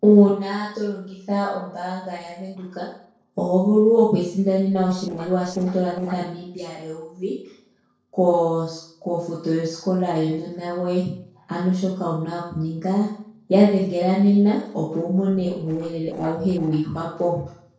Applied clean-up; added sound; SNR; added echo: neural separator model SepFormer DNS4.